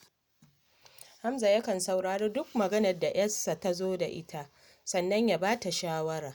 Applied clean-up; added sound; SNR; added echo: none; none; none; none.